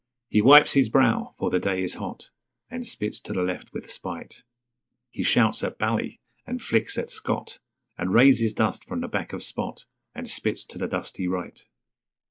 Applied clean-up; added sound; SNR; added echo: neural mask model Resemble Enhance denoiser.